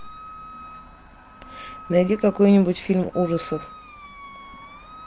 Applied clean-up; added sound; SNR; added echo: none; Wind instrument, woodwind instrument; 18 dB; none.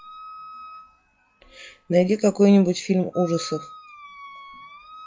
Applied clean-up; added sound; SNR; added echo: classical method log-MMSE.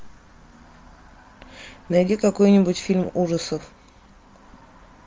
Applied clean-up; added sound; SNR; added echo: none; none; none; none.